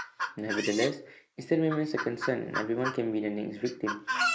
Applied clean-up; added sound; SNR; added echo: neural mask model Resemble Enhance denoiser.